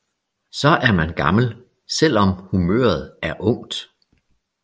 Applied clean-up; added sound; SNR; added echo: none; none; none; none.